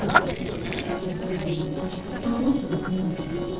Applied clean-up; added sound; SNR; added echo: neural separator model SepFormer DNS4.